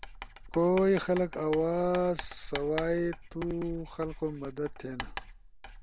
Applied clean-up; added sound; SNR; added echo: none; Writing; 12 dB; none.